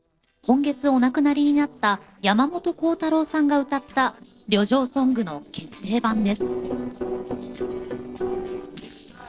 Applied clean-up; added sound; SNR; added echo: neural separator model SepFormer DNS4.